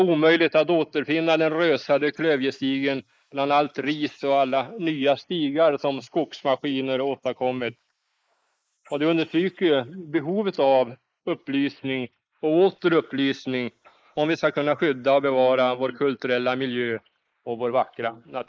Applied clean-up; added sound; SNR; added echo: neural mask model Resemble Enhance denoiser.